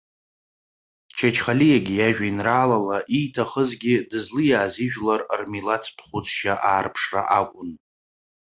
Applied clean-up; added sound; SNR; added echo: none; none; none; none.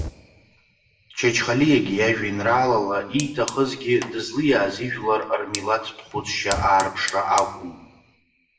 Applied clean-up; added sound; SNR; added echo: none; Fire; 15 dB; reverberation time 0.7 s.